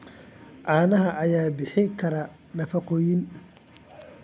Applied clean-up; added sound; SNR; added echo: none; none; none; none.